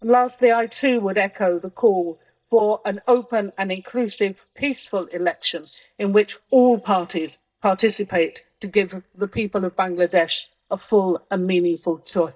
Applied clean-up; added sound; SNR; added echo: neural mask model DeepFilterNet 3.